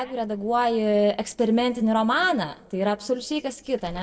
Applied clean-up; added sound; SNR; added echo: neural separator model SepFormer DNS4.